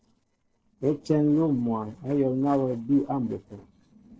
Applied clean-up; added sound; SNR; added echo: neural separator model SepFormer DNS4.